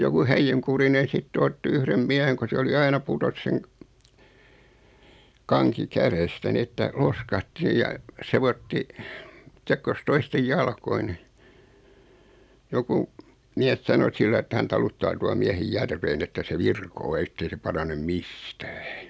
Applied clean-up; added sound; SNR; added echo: none; none; none; none.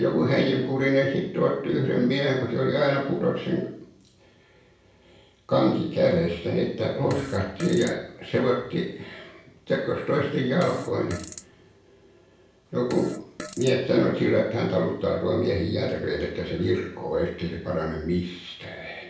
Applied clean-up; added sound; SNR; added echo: none; Fart; 15 dB; reverberation time 0.6 s.